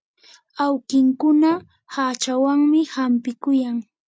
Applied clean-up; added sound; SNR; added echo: none; none; none; none.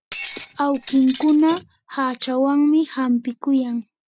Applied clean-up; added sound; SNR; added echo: none; Shatter; 12 dB; none.